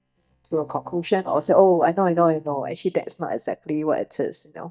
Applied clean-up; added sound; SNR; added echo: neural mask model DeepFilterNet 3.